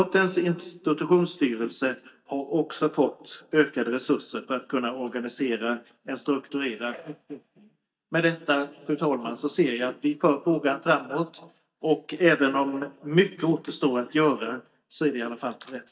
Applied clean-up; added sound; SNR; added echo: neural mask model DeepFilterNet 3.